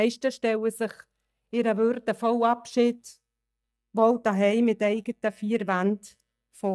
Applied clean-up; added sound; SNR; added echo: neural mask model DeepFilterNet 3.